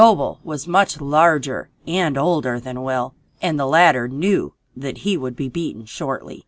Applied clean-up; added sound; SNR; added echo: none; none; none; none.